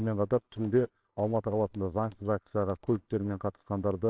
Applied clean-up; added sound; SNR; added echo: neural separator model SepFormer WHAMR!.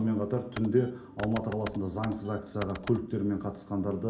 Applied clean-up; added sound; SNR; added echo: none; Computer keyboard; 15 dB; reverberation time 0.4 s.